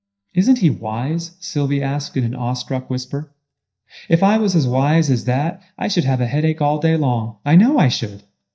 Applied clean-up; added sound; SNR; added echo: neural mask model DeepFilterNet 3.